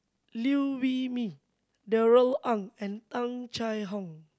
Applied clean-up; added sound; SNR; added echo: none; none; none; none.